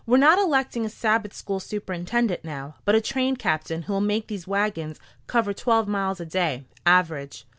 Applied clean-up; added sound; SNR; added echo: none; none; none; none.